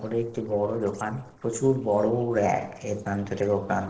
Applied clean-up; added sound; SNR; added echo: neural separator model SepFormer DNS4.